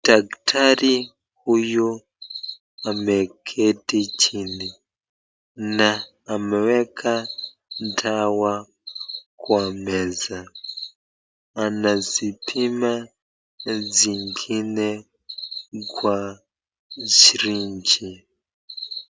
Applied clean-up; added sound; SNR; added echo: none; none; none; none.